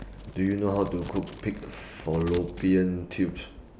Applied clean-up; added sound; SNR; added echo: none; Crumpling, crinkling; 18 dB; none.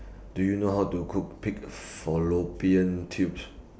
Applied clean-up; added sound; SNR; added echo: none; none; none; none.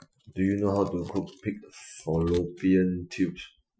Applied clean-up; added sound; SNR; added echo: classical method Wiener filter.